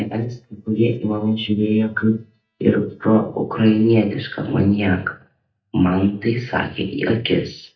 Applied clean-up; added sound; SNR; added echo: neural mask model DeepFilterNet 3.